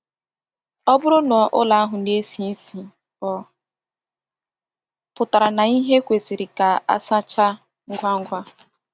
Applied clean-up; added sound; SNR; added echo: none; none; none; none.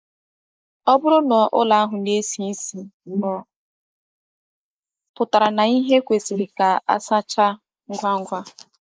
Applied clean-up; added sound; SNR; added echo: neural mask model Resemble Enhance denoiser.